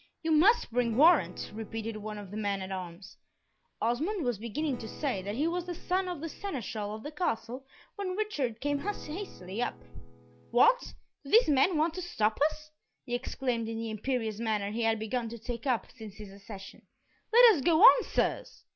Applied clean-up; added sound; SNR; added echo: none; Acoustic guitar / Strum; 19 dB; none.